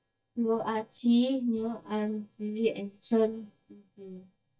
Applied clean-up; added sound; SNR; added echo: neural mask model DeepFilterNet 3.